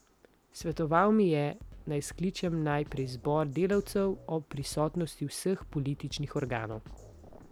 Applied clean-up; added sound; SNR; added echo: none; Drum kit; 19 dB; none.